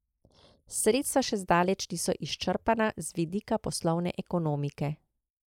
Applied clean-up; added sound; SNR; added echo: neural mask model Resemble Enhance denoiser.